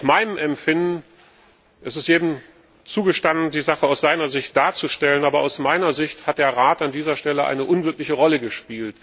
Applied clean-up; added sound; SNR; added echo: none; none; none; none.